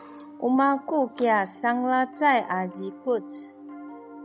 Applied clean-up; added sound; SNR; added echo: none; Piano; 17 dB; none.